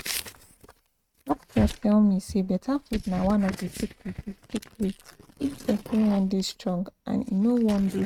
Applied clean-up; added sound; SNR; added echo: neural mask model RNNoise.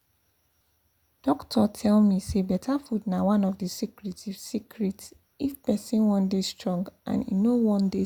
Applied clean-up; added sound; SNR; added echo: none; none; none; none.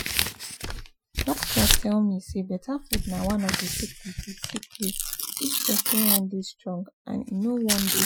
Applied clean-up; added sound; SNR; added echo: classical method Wiener filter.